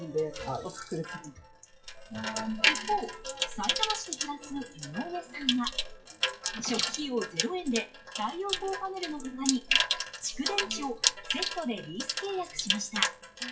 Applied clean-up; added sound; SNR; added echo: classical method WPE with log-MMSE.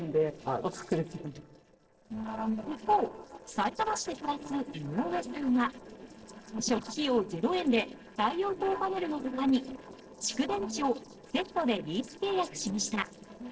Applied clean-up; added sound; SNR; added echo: neural separator model SepFormer DNS4.